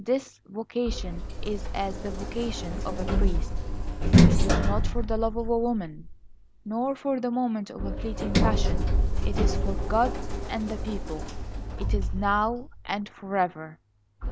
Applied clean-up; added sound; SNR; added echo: none; Sliding door; -4 dB; none.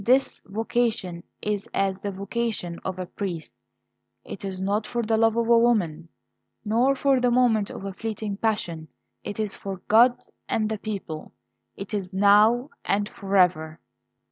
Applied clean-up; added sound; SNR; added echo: none; none; none; none.